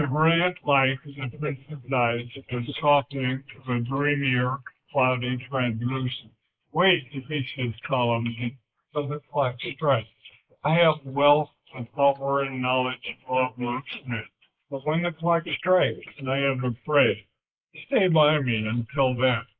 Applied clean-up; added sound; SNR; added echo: neural mask model Resemble Enhance denoiser.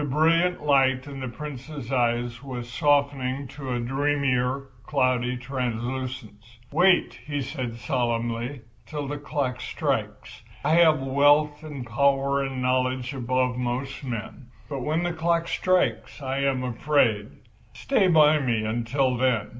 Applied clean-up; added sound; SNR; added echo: none; none; none; none.